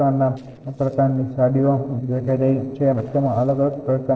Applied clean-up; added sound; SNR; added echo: neural separator model SepFormer DNS4.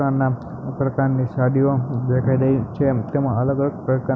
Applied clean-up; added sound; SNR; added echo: none; none; none; none.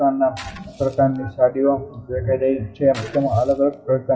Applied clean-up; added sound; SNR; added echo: classical method WPE with log-MMSE.